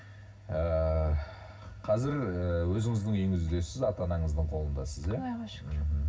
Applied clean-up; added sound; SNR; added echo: none; none; none; reverberation time 0.4 s.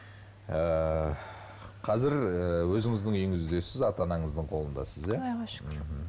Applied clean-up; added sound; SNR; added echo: none; none; none; none.